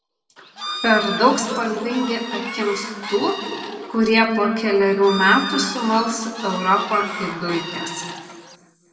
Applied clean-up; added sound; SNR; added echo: none; Bird / Fowl; 10 dB; reverberation time 2.0 s.